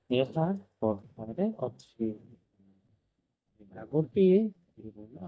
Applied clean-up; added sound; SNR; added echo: neural mask model DeepFilterNet 3.